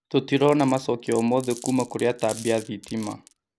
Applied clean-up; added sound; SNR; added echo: none; Glass; 18 dB; none.